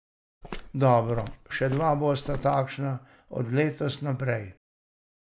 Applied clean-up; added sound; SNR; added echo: none; Walk, footsteps; 12 dB; none.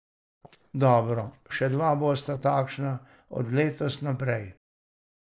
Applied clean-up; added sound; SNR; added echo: neural separator model SepFormer DNS4.